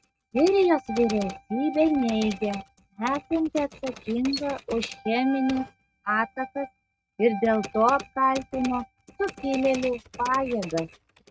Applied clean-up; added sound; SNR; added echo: neural mask model RNNoise.